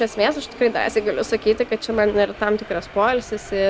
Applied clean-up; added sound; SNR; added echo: none; Subway, metro, underground; 17 dB; none.